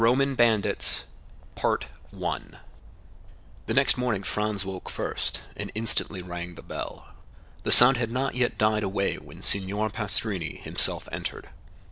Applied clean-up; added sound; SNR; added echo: none; Bird; 19 dB; none.